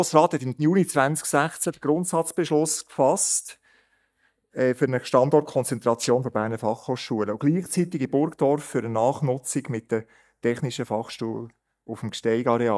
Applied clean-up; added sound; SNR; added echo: neural mask model DeepFilterNet 3.